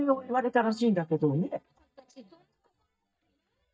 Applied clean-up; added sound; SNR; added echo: neural mask model DeepFilterNet 3.